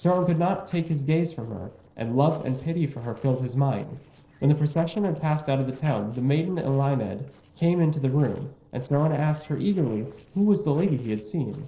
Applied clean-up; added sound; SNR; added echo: neural separator model SepFormer DNS4.